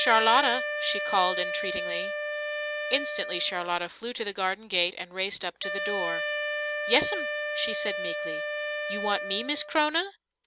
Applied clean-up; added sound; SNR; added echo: none; Wind instrument, woodwind instrument; 4 dB; none.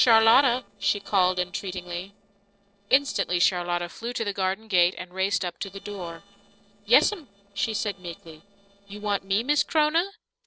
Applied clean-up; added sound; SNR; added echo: neural separator model SepFormer DNS4.